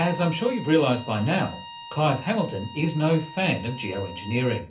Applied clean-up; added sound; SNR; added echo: none; Bowed string instrument; 15 dB; reverberation time 0.3 s.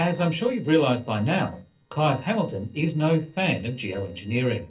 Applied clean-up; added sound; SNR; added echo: neural separator model SepFormer DNS4.